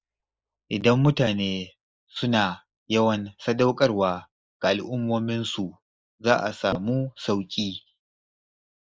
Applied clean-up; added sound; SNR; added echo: neural mask model Resemble Enhance denoiser.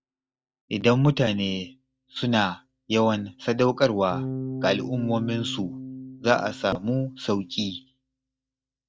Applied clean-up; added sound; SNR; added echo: neural mask model DeepFilterNet 3.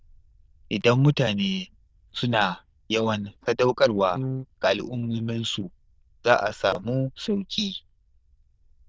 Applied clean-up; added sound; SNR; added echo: neural diffusion model UNIVERSE++.